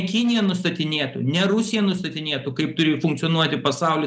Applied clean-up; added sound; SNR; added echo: none; none; none; none.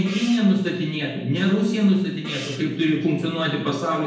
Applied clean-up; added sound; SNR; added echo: none; Gong; 18 dB; reverberation time 0.8 s.